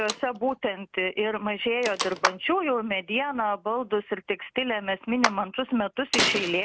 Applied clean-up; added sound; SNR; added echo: none; Slam + Clapping; 6 dB; none.